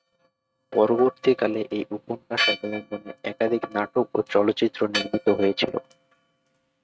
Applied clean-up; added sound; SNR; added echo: neural mask model RNNoise.